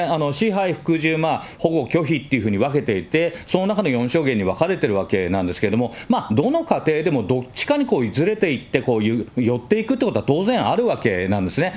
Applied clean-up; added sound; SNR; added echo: none; none; none; none.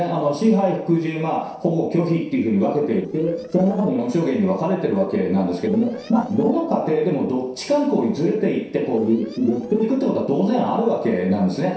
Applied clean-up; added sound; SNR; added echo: neural separator model SepFormer DNS4.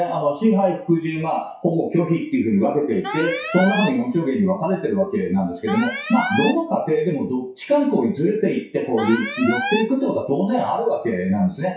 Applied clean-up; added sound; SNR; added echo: classical method WPE with log-MMSE.